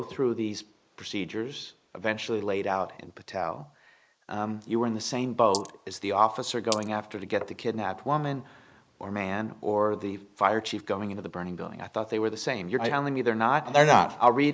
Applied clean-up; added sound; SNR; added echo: neural mask model Resemble Enhance denoiser.